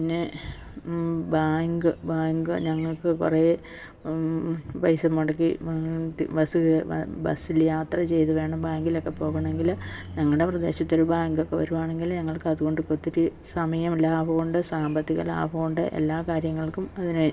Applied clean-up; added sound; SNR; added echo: none; Car passing by; 18 dB; reverberation time 0.4 s.